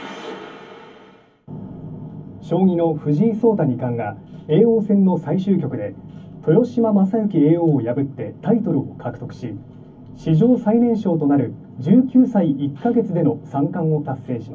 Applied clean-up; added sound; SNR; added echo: none; none; none; reverberation time 0.3 s.